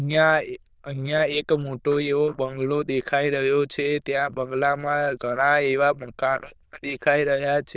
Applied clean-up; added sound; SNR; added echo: neural diffusion model UNIVERSE++.